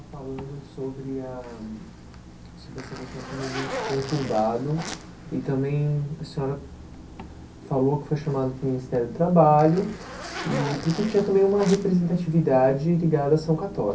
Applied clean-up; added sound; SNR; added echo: none; Zipper (clothing); 14 dB; reverberation time 0.3 s.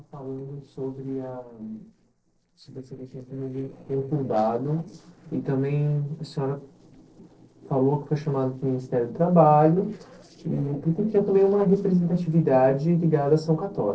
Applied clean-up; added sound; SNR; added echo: neural separator model SepFormer DNS4.